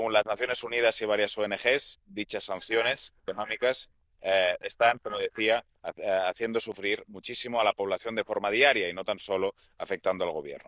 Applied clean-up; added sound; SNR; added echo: neural diffusion model UNIVERSE++.